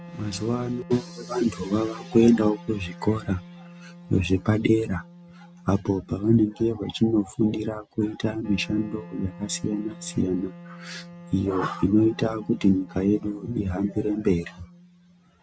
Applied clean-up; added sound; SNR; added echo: none; Wind instrument, woodwind instrument; 19 dB; none.